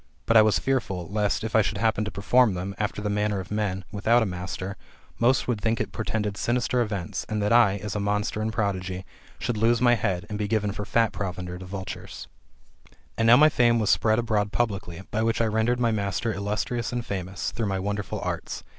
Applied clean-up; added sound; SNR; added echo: none; none; none; none.